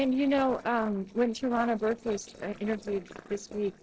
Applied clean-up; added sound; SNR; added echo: neural separator model SepFormer DNS4.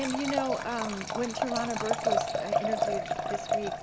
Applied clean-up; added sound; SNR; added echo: none; Liquid; -3 dB; none.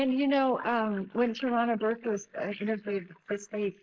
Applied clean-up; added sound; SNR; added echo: neural mask model Resemble Enhance denoiser.